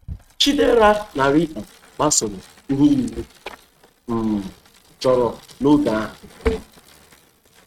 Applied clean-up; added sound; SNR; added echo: neural mask model RNNoise.